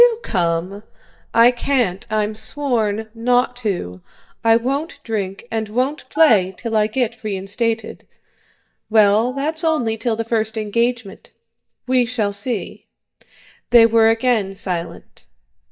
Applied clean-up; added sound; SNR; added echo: neural mask model DeepFilterNet 3.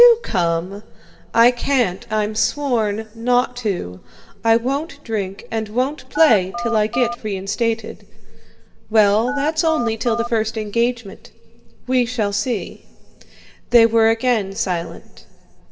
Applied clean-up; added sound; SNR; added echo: none; Telephone; 6 dB; reverberation time 1.4 s.